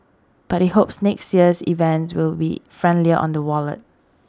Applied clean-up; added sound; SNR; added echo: none; none; none; none.